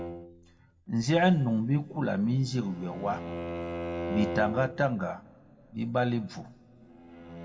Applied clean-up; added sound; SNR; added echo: none; Bowed string instrument; 10 dB; reverberation time 1.7 s.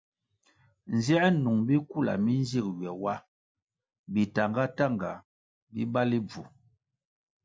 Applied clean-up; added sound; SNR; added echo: none; none; none; none.